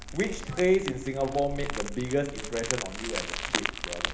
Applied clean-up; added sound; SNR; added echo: none; Crumpling, crinkling; 5 dB; reverberation time 1.0 s.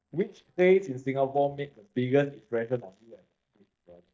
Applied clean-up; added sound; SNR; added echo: neural mask model DeepFilterNet 3.